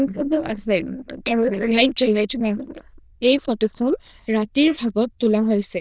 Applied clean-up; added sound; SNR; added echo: neural diffusion model UNIVERSE++.